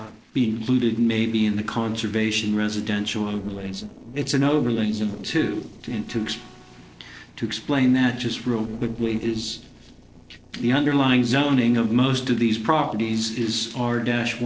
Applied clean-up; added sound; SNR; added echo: neural separator model SepFormer DNS4.